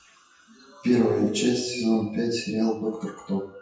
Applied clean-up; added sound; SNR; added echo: classical method WPE with log-MMSE.